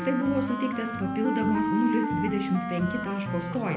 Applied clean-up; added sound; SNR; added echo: none; Wind instrument, woodwind instrument; 3 dB; reverberation time 0.7 s.